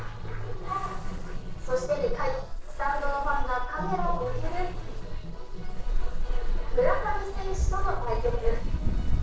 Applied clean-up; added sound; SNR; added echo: neural separator model SepFormer DNS4.